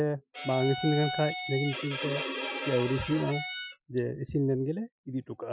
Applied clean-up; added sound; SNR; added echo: classical method Wiener filter.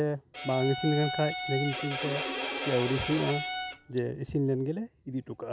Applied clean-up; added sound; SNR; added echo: none; Bowed string instrument; 4 dB; none.